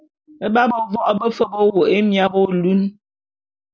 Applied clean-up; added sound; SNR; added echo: none; none; none; none.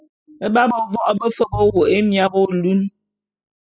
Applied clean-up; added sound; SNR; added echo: classical method spectral subtraction.